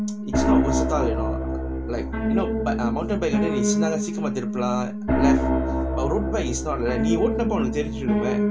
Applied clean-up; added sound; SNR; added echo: none; Piano; -5 dB; none.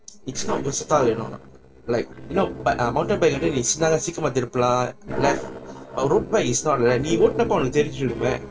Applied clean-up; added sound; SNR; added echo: neural separator model SepFormer DNS4.